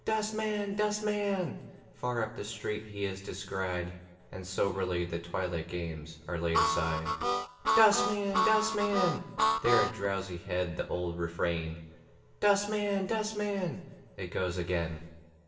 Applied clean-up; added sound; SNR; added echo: none; Harmonica; -2 dB; reverberation time 1.0 s.